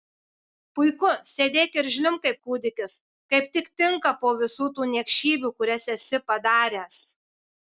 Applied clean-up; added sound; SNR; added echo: none; none; none; none.